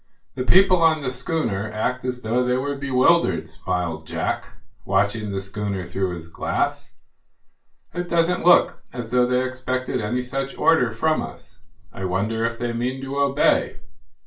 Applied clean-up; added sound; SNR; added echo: none; none; none; reverberation time 0.3 s.